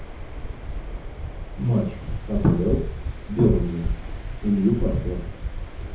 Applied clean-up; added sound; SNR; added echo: none; Waves, surf; 4 dB; reverberation time 0.5 s.